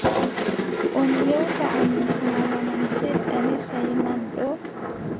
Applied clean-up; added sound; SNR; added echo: none; Thunder; -2 dB; none.